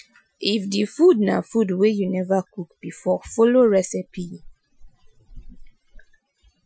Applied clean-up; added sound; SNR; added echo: classical method Wiener filter.